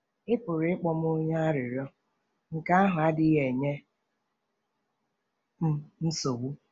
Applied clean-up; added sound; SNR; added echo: none; none; none; none.